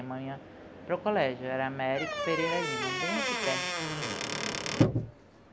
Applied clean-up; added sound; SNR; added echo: none; Squeak / Wood; -3 dB; none.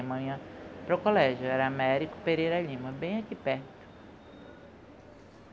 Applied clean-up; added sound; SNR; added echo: none; none; none; none.